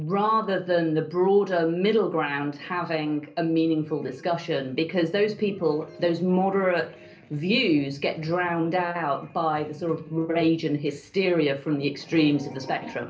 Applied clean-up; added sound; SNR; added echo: none; none; none; reverberation time 0.3 s.